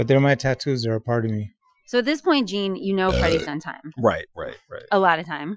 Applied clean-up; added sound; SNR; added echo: classical method Wiener filter.